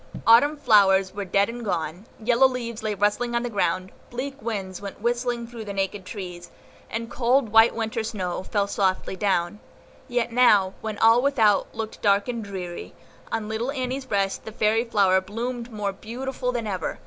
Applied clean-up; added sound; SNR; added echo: none; none; none; none.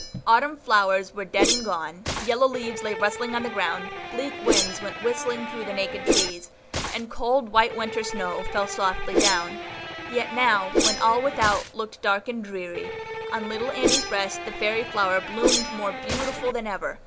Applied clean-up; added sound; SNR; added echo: none; Electric guitar + Whoosh, swoosh, swish; 3 dB; none.